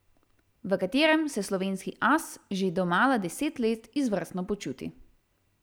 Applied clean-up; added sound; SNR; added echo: none; none; none; none.